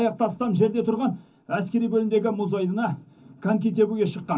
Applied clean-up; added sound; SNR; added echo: none; none; none; reverberation time 0.3 s.